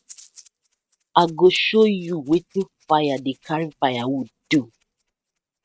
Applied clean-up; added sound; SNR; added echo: neural mask model RNNoise.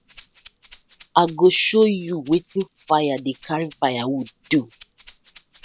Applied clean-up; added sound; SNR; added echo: none; Rattle (instrument); 17 dB; none.